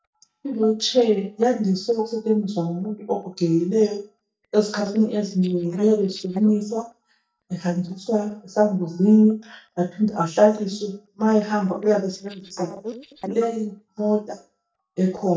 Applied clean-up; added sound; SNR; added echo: neural mask model DeepFilterNet 3.